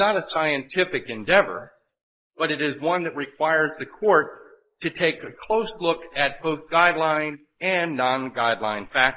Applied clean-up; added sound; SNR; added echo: neural mask model Resemble Enhance denoiser.